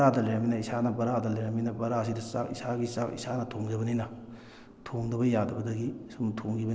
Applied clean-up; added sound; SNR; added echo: none; none; none; none.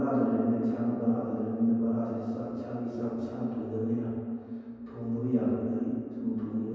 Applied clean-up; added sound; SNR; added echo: none; none; none; reverberation time 2.2 s.